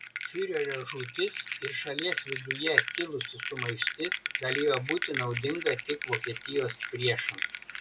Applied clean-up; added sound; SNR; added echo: none; Bell; -3 dB; none.